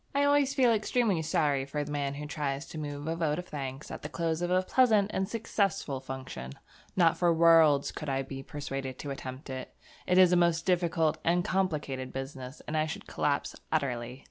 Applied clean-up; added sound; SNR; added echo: none; none; none; none.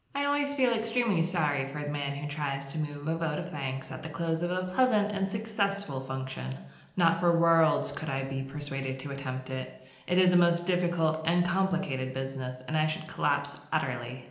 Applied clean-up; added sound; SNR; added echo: none; none; none; reverberation time 0.8 s.